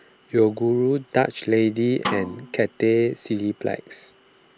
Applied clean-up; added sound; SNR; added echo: none; Snare drum; 11 dB; none.